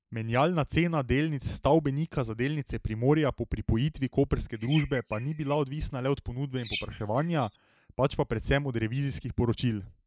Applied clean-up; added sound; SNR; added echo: neural mask model Resemble Enhance denoiser.